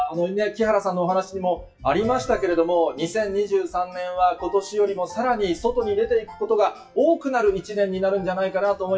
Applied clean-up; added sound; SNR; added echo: classical method WPE with log-MMSE.